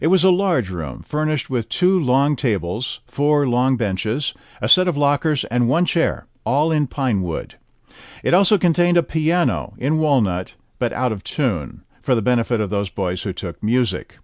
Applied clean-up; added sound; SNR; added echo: none; none; none; none.